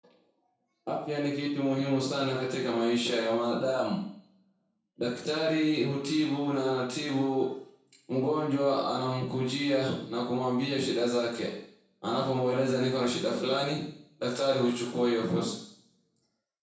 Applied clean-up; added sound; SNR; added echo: none; none; none; reverberation time 0.6 s.